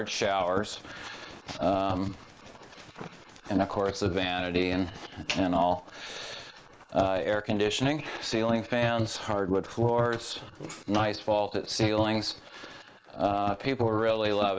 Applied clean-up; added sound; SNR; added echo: neural mask model Resemble Enhance denoiser.